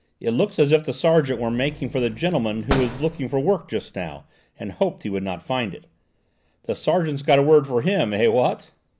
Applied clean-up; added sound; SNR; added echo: none; Slam; 10 dB; none.